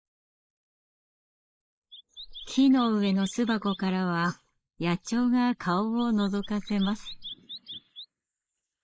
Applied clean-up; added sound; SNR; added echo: neural mask model Resemble Enhance denoiser.